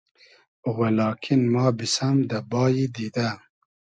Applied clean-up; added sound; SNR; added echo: none; none; none; none.